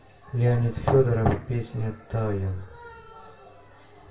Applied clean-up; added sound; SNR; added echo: none; none; none; reverberation time 0.3 s.